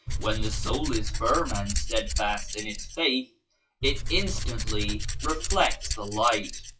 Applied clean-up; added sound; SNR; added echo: classical method WPE with log-MMSE.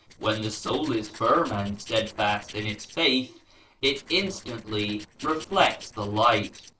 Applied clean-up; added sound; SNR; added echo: neural separator model SepFormer DNS4.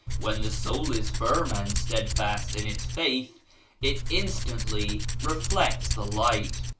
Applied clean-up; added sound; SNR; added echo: none; Tools; -2 dB; reverberation time 0.3 s.